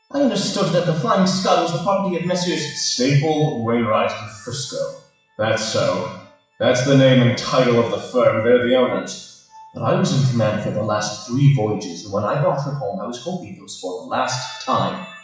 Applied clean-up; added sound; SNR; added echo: classical method WPE with log-MMSE.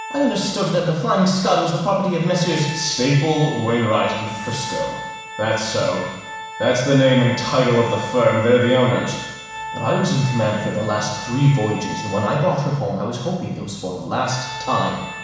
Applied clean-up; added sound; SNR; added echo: none; Organ; 13 dB; reverberation time 1.1 s.